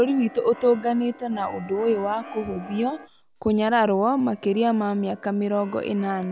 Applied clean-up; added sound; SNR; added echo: none; Keyboard (musical); 20 dB; none.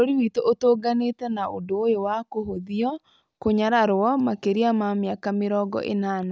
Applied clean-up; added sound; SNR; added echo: none; none; none; none.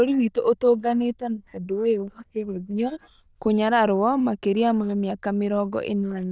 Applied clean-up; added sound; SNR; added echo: neural diffusion model UNIVERSE++.